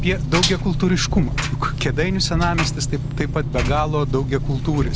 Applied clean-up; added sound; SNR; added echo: none; Engine; 1 dB; none.